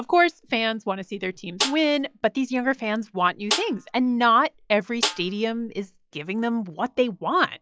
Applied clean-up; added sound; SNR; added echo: classical method log-MMSE.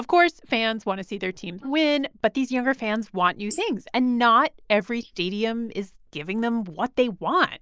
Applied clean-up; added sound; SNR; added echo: neural mask model Resemble Enhance denoiser.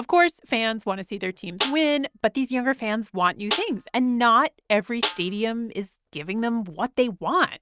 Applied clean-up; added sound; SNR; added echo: neural mask model RNNoise.